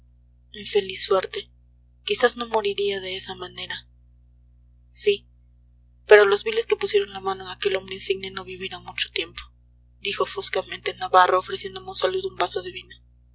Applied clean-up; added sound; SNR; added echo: none; none; none; none.